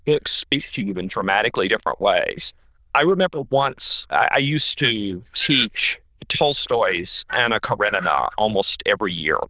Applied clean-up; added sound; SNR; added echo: neural diffusion model UNIVERSE++.